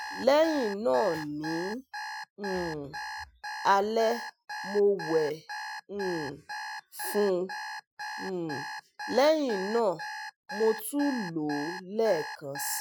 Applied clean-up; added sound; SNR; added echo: classical method Wiener filter.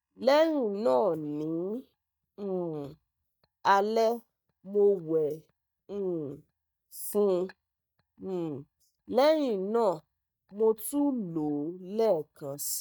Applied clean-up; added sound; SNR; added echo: neural mask model DeepFilterNet 3.